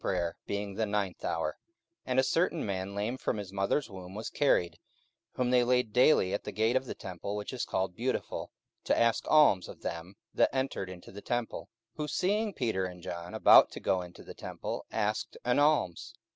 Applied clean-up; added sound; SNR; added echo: none; none; none; none.